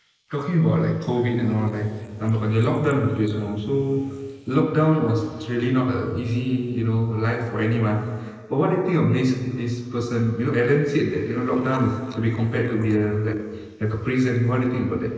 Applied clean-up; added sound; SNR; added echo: neural mask model Resemble Enhance denoiser.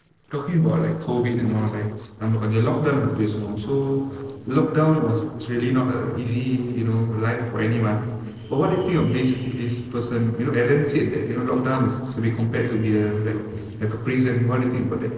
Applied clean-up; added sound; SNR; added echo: neural separator model SepFormer DNS4.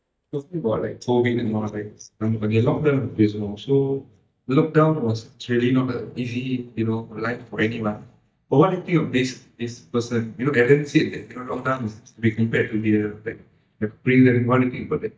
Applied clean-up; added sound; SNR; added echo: neural mask model DeepFilterNet 3.